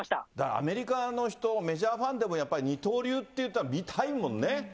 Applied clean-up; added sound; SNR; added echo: none; none; none; none.